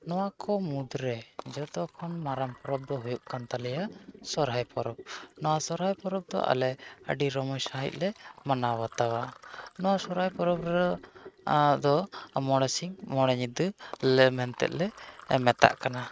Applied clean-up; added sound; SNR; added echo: neural mask model RNNoise.